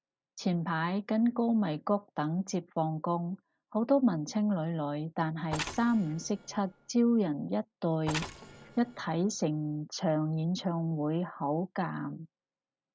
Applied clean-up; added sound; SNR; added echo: none; Mechanisms; 13 dB; none.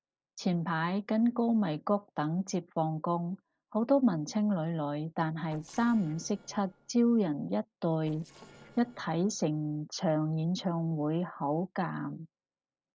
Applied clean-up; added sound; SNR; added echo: neural separator model SepFormer DNS4.